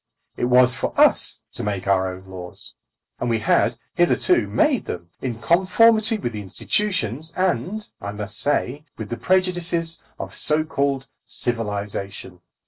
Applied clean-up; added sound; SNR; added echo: none; none; none; none.